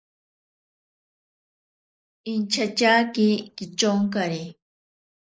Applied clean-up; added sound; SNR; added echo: neural mask model Resemble Enhance denoiser.